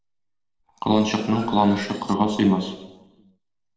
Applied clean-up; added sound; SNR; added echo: neural separator model SepFormer DNS4.